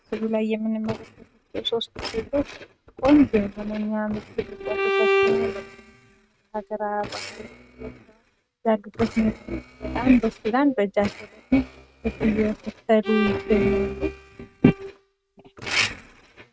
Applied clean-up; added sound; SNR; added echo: neural mask model RNNoise.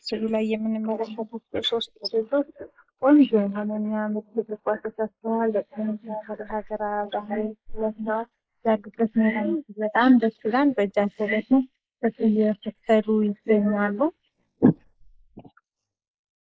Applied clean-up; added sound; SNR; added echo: neural mask model Resemble Enhance denoiser.